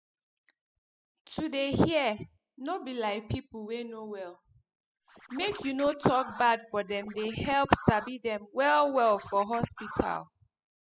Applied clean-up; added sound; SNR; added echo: classical method spectral subtraction.